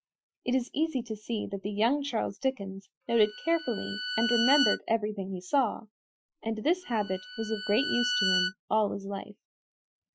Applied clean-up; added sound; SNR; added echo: classical method Wiener filter.